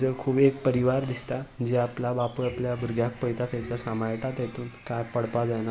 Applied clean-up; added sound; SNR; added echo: none; Bowed string instrument; 19 dB; none.